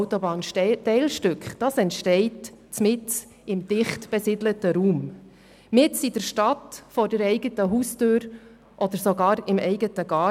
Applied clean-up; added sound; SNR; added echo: none; none; none; none.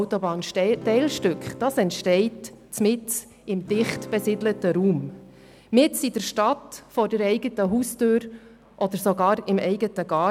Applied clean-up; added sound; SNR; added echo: none; Acoustic guitar / Strum; 16 dB; none.